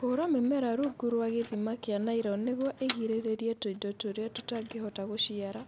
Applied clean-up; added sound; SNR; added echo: none; Motor vehicle (road); 13 dB; none.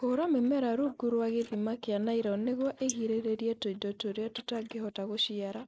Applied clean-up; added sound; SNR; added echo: neural mask model Resemble Enhance denoiser.